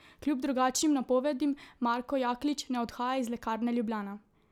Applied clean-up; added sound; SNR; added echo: none; none; none; none.